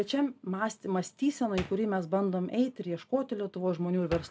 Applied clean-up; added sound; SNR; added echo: none; Hands; 18 dB; none.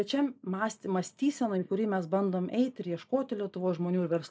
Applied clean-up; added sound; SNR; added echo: neural mask model Resemble Enhance denoiser.